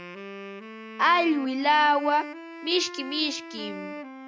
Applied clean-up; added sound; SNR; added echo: none; Wind instrument, woodwind instrument; 13 dB; none.